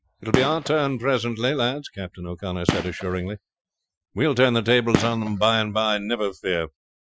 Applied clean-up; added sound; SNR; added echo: classical method Wiener filter.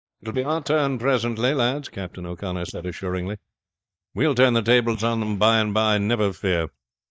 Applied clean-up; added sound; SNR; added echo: neural mask model DeepFilterNet 3.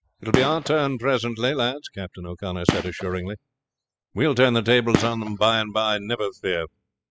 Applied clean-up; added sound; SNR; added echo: classical method spectral subtraction.